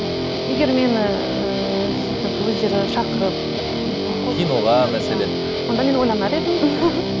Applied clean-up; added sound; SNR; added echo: none; Guitar; 1 dB; none.